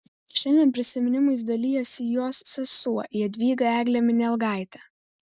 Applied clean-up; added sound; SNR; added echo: none; none; none; none.